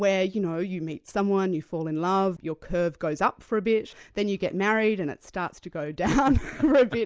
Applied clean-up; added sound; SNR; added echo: none; none; none; none.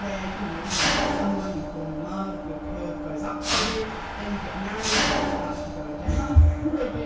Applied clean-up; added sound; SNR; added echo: none; Mechanisms; 1 dB; reverberation time 0.6 s.